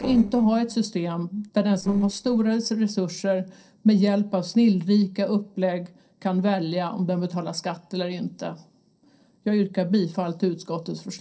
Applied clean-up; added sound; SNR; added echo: neural separator model SepFormer DNS4.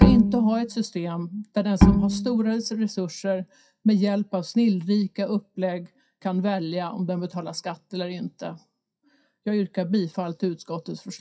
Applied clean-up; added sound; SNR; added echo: classical method WPE with log-MMSE.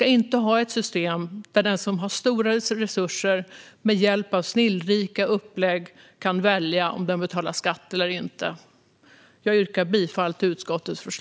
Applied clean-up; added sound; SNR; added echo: none; none; none; none.